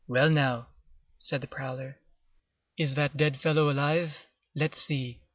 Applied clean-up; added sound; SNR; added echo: none; none; none; none.